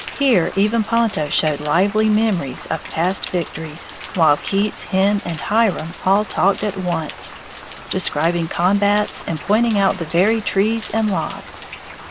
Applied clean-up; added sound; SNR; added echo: none; Rain; 15 dB; none.